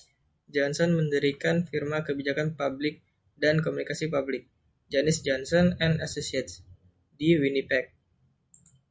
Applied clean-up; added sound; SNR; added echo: none; none; none; none.